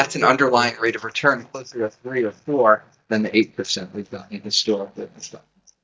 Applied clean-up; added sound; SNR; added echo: neural mask model DeepFilterNet 3.